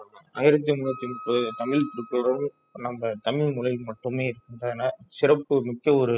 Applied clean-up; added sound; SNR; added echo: classical method spectral subtraction.